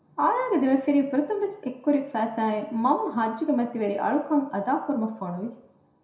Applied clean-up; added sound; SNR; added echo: none; none; none; reverberation time 0.6 s.